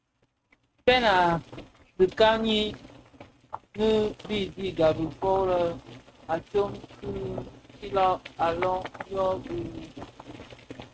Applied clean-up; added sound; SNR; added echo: neural mask model RNNoise.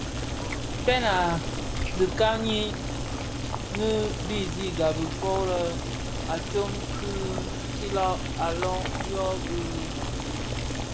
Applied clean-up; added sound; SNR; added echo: none; Boiling; 1 dB; none.